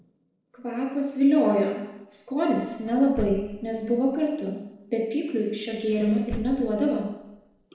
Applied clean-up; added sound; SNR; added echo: neural separator model SepFormer DNS4.